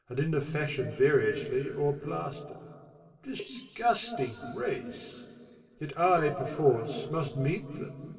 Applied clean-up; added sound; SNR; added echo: neural separator model SepFormer DNS4.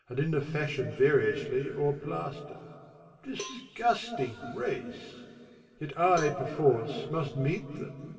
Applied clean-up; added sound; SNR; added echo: none; Cowbell; 19 dB; reverberation time 2.8 s.